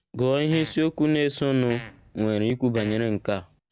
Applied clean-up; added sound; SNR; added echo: none; Fart; 18 dB; none.